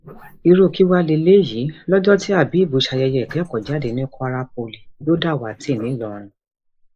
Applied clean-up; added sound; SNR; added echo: neural mask model Resemble Enhance denoiser.